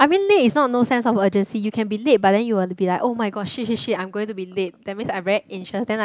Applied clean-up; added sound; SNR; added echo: none; none; none; none.